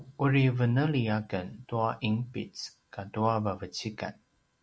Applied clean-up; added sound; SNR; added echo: none; none; none; none.